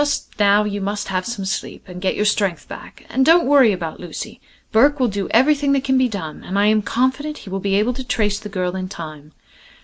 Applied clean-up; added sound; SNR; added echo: none; none; none; none.